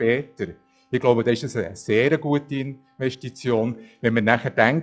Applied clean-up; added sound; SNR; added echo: classical method log-MMSE.